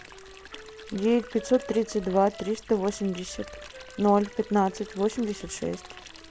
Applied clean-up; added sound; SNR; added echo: none; Wind instrument, woodwind instrument + Stream; 17 dB; none.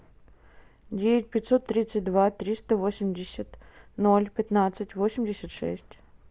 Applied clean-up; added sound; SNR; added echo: none; none; none; none.